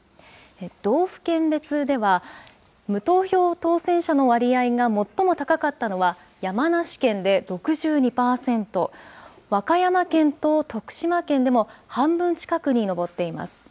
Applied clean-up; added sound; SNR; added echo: none; none; none; none.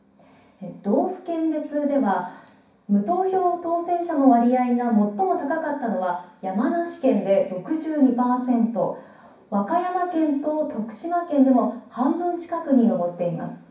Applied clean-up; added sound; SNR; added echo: none; none; none; reverberation time 0.6 s.